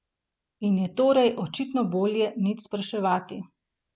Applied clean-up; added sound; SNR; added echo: none; none; none; none.